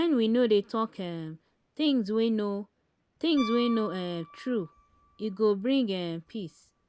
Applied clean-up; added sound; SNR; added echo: none; Piano; 19 dB; none.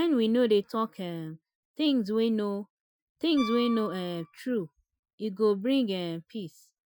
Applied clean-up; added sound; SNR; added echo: classical method Wiener filter.